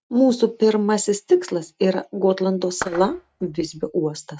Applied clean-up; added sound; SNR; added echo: neural mask model RNNoise.